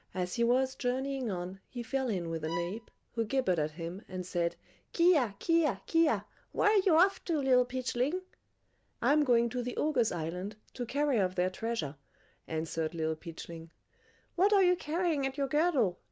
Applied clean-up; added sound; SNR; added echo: none; Bowed string instrument; 14 dB; none.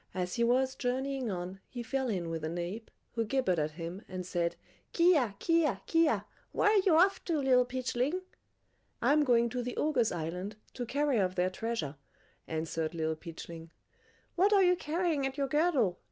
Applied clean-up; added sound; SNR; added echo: none; none; none; none.